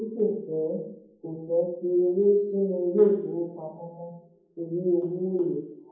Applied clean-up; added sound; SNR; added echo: none; none; none; reverberation time 1.2 s.